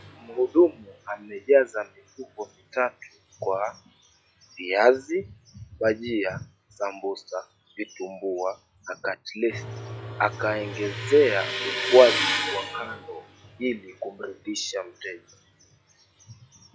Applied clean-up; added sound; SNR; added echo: classical method log-MMSE.